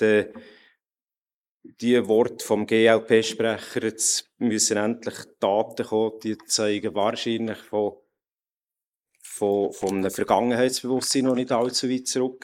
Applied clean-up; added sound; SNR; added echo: neural mask model Resemble Enhance denoiser.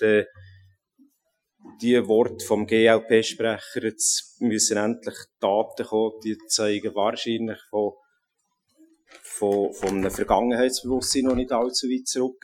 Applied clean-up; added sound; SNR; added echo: classical method Wiener filter.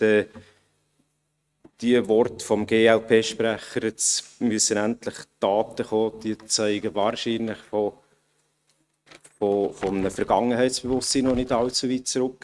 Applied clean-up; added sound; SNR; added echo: neural mask model RNNoise.